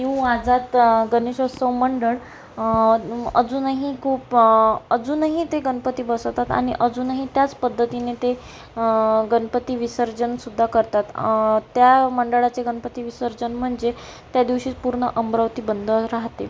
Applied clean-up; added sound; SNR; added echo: none; none; none; none.